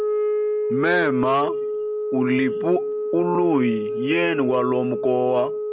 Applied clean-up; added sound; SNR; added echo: none; Wind instrument, woodwind instrument; 2 dB; none.